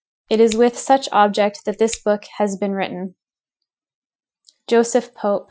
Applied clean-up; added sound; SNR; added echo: classical method Wiener filter.